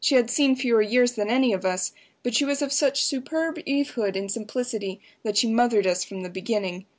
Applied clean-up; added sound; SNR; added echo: none; none; none; none.